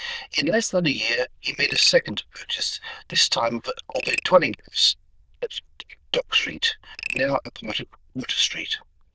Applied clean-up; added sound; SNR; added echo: neural diffusion model UNIVERSE++.